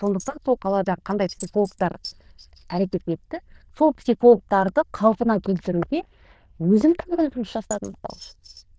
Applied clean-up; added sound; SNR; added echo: neural diffusion model UNIVERSE++.